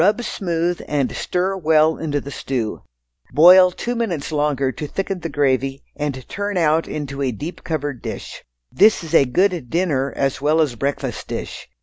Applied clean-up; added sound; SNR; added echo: none; none; none; none.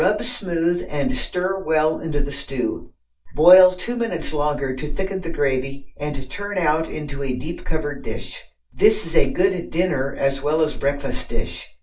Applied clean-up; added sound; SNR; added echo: none; none; none; reverberation time 0.3 s.